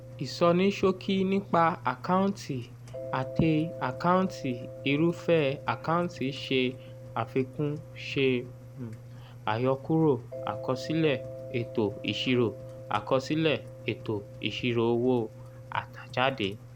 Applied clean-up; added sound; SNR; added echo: none; Mallet percussion + Engine; 13 dB; none.